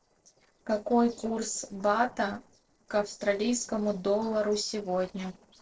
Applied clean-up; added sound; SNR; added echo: neural separator model SepFormer DNS4.